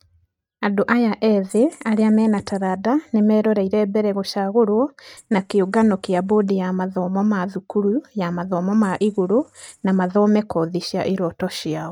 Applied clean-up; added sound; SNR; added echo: neural mask model RNNoise.